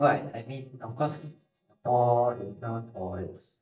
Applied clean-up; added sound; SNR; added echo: neural mask model DeepFilterNet 3.